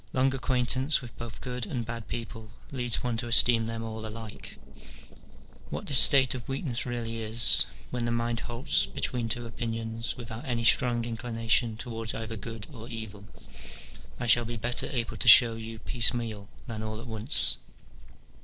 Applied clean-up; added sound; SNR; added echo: neural separator model SepFormer DNS4.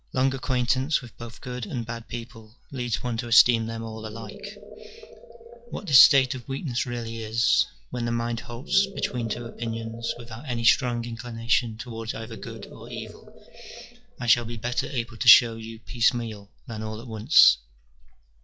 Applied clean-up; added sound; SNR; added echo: classical method log-MMSE.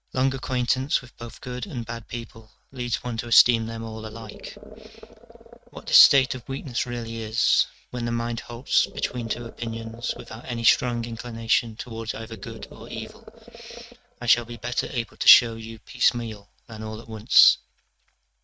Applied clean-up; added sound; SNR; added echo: neural mask model RNNoise.